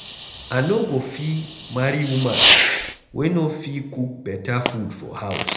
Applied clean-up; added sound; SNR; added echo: none; Fireworks; 0 dB; reverberation time 0.7 s.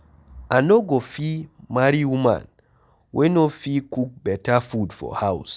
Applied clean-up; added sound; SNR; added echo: none; none; none; none.